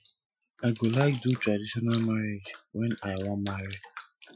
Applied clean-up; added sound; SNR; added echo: classical method Wiener filter.